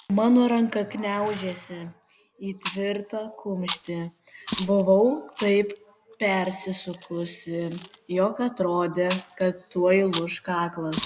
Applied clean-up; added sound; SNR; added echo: none; Chewing, mastication; 13 dB; none.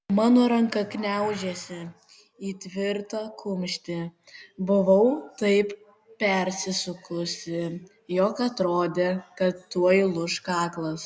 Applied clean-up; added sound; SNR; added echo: none; none; none; none.